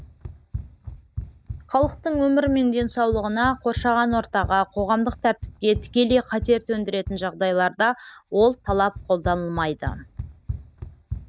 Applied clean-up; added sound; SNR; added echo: none; Run; 12 dB; none.